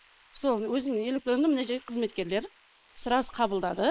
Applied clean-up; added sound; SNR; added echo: neural mask model Resemble Enhance denoiser.